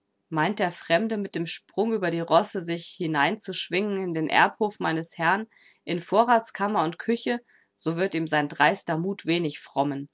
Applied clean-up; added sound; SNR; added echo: none; none; none; none.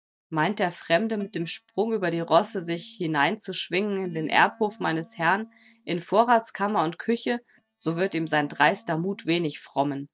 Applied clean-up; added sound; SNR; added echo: neural mask model DeepFilterNet 3.